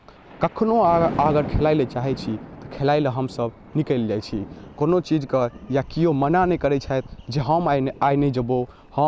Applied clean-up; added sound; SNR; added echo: none; Thunder; 15 dB; none.